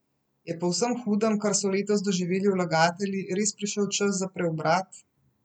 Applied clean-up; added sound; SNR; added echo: none; none; none; none.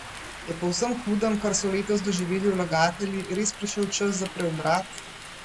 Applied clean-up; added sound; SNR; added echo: none; Rain; 13 dB; none.